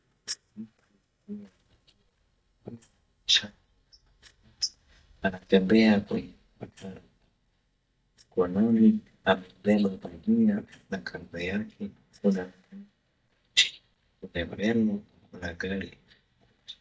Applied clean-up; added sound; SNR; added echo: neural mask model DeepFilterNet 3.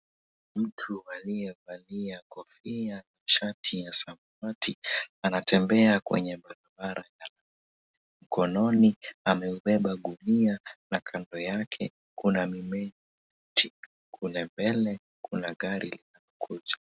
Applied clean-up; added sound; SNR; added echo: none; none; none; none.